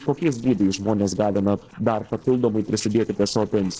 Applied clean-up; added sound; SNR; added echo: neural separator model SepFormer DNS4.